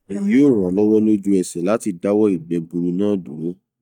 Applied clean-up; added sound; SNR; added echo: neural mask model DeepFilterNet 3.